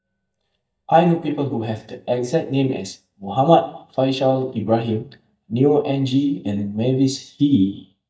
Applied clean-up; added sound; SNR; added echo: neural mask model DeepFilterNet 3.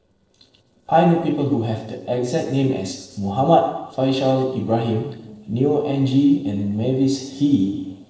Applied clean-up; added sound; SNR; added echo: neural separator model SepFormer DNS4.